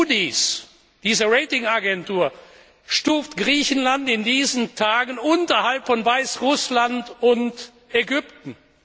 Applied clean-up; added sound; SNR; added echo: none; none; none; none.